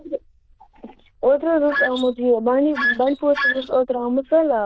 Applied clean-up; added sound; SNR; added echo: neural diffusion model UNIVERSE++.